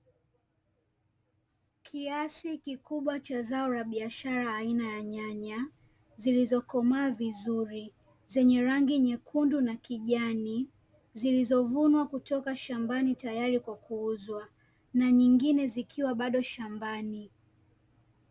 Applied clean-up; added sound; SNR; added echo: none; none; none; none.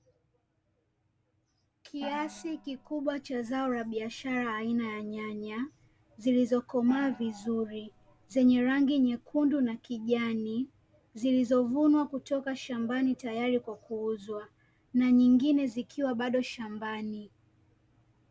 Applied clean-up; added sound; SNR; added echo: none; Gong; 20 dB; none.